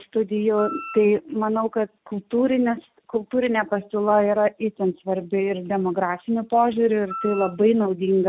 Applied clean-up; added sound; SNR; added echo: none; Wind instrument, woodwind instrument; 12 dB; none.